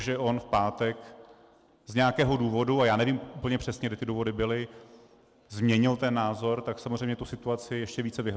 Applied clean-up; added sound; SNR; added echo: none; none; none; none.